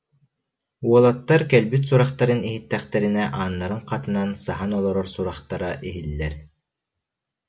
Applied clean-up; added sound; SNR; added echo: none; none; none; none.